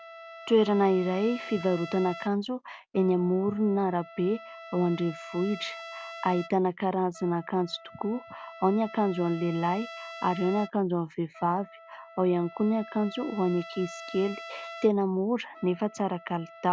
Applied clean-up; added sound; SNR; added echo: none; Trumpet; 16 dB; none.